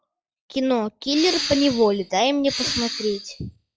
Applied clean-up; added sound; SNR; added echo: classical method log-MMSE.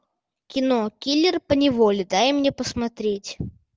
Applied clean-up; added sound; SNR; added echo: none; none; none; none.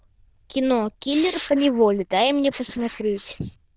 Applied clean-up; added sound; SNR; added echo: neural diffusion model UNIVERSE++.